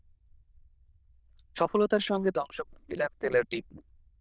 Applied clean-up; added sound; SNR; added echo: neural diffusion model UNIVERSE++.